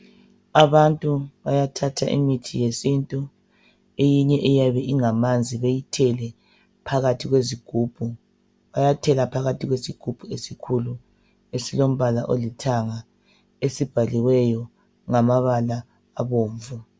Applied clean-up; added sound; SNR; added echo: none; none; none; none.